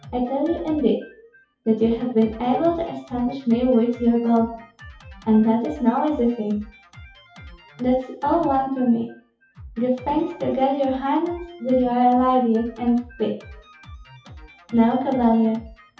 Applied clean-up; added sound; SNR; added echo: classical method WPE with log-MMSE.